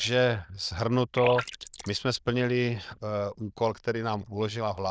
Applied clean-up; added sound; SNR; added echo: neural diffusion model UNIVERSE++.